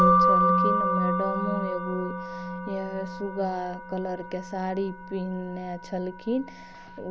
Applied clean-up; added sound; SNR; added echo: none; Keyboard (musical) + Musical instrument; -5 dB; none.